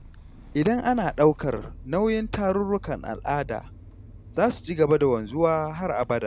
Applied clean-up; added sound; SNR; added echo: none; Engine starting / Motor vehicle (road); 17 dB; none.